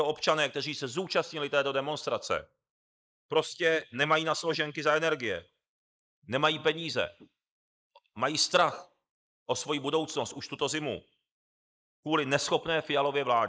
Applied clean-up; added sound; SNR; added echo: neural mask model Resemble Enhance denoiser.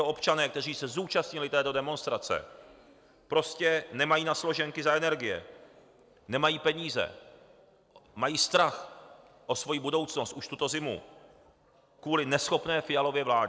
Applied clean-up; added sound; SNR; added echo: none; none; none; none.